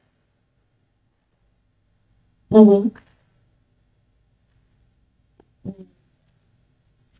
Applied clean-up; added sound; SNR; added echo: neural mask model DeepFilterNet 3.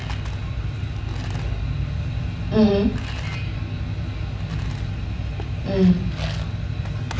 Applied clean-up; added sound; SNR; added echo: none; Coin (dropping); 20 dB; reverberation time 0.4 s.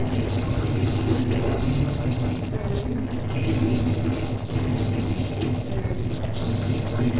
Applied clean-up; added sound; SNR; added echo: neural separator model SepFormer DNS4.